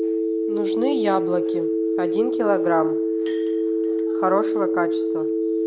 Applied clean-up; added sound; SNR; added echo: none; Telephone; -5 dB; none.